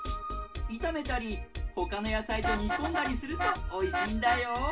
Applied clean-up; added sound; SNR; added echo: none; Vehicle horn, car horn, honking; 5 dB; reverberation time 0.2 s.